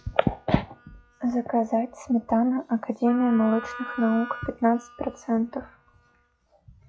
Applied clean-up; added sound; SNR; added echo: classical method log-MMSE.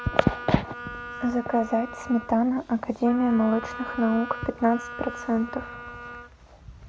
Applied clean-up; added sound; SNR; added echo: none; Wind instrument, woodwind instrument; 13 dB; none.